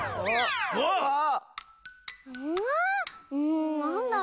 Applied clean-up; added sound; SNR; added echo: none; none; none; none.